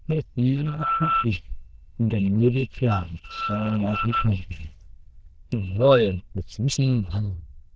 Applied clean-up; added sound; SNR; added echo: neural diffusion model UNIVERSE++.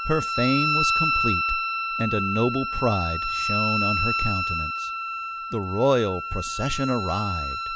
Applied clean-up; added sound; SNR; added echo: none; Wind instrument, woodwind instrument; 0 dB; none.